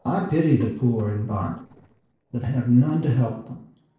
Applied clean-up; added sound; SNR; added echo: neural separator model SepFormer DNS4.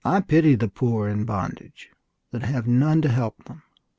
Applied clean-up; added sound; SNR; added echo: none; none; none; none.